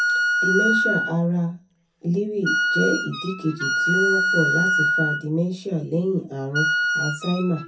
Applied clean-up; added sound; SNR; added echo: none; Wind instrument, woodwind instrument; -1 dB; reverberation time 0.3 s.